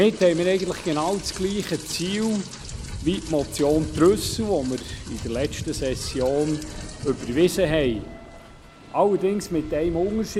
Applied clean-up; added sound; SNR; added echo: none; Rain; 12 dB; none.